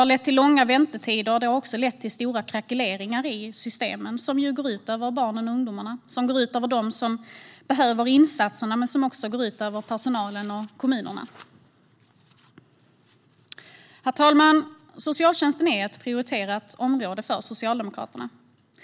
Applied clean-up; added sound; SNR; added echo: none; none; none; none.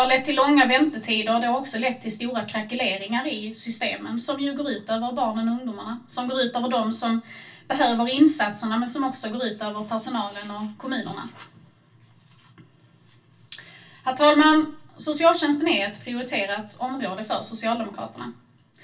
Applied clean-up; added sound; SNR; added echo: none; none; none; reverberation time 0.2 s.